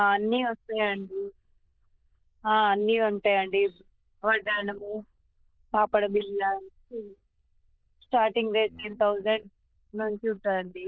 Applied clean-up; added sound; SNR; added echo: neural diffusion model UNIVERSE++.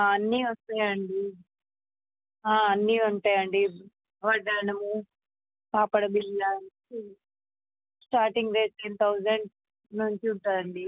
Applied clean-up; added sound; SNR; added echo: none; none; none; none.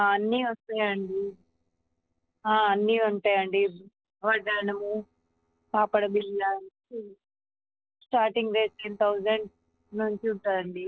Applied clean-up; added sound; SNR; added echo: neural separator model SepFormer DNS4.